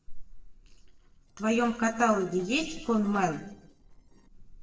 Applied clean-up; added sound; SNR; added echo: neural separator model SepFormer DNS4.